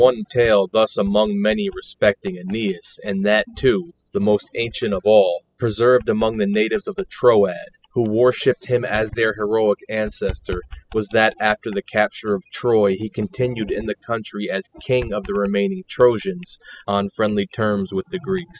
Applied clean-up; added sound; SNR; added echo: classical method spectral subtraction.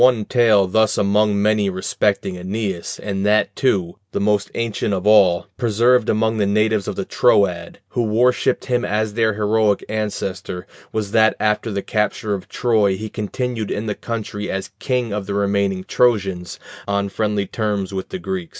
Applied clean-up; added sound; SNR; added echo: none; none; none; none.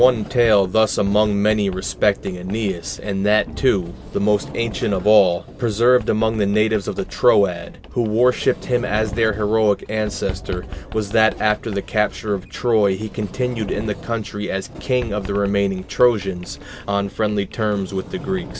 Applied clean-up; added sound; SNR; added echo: none; Sliding door; 14 dB; none.